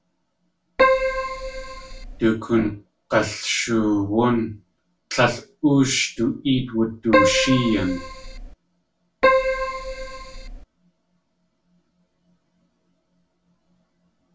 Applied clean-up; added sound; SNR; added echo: none; Keyboard (musical); -3 dB; reverberation time 0.2 s.